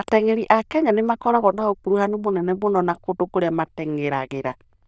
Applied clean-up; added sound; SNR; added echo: neural diffusion model UNIVERSE++.